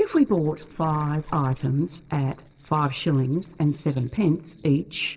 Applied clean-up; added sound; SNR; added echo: neural separator model SepFormer DNS4.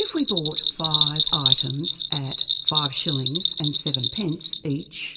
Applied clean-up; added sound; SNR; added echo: none; Bell; -4 dB; reverberation time 1.1 s.